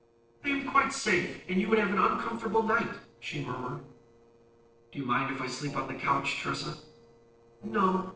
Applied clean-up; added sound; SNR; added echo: neural separator model SepFormer DNS4.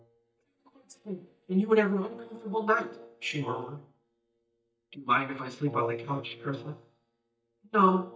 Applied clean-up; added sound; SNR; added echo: neural mask model DeepFilterNet 3.